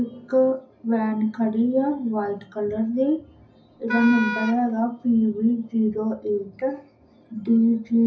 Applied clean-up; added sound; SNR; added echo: none; Wind instrument, woodwind instrument; 7 dB; reverberation time 0.4 s.